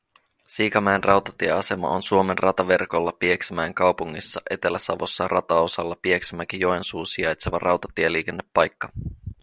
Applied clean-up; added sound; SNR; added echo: none; none; none; none.